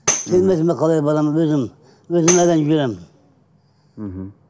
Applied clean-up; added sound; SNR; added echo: none; Tambourine; 8 dB; none.